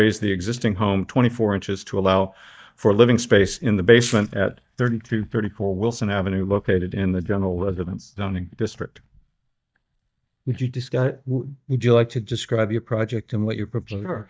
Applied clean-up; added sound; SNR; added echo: neural mask model DeepFilterNet 3.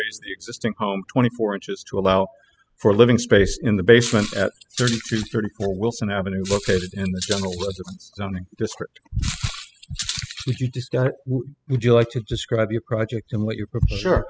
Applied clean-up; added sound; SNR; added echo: classical method spectral subtraction.